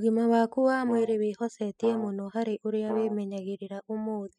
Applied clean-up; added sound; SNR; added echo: classical method spectral subtraction.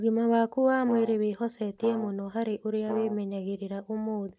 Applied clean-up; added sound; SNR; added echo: none; Brass instrument; 13 dB; none.